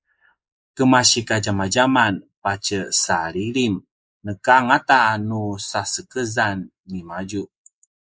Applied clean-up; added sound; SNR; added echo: neural mask model Resemble Enhance denoiser.